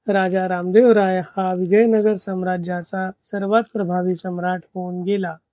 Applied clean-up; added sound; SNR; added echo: neural mask model DeepFilterNet 3.